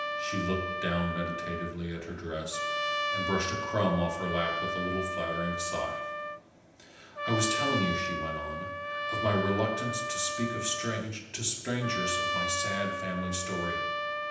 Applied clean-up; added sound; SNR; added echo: none; Trumpet; 1 dB; reverberation time 0.9 s.